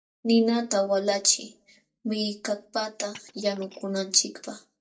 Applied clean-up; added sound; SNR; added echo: neural mask model DeepFilterNet 3.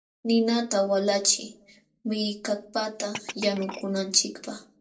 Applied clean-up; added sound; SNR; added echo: neural separator model SepFormer DNS4.